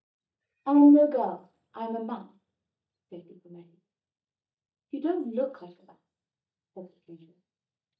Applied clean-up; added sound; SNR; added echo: neural mask model DeepFilterNet 3.